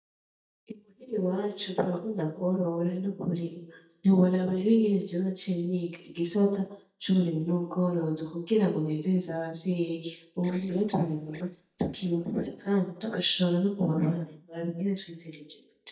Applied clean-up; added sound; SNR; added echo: neural mask model DeepFilterNet 3.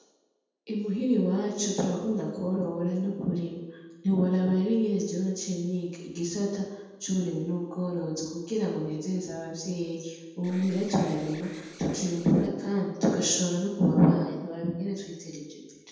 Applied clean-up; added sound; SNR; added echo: none; Alarm; 20 dB; reverberation time 1.1 s.